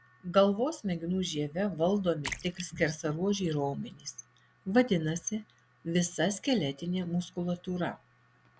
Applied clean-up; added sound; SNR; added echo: none; Splash, splatter; 15 dB; none.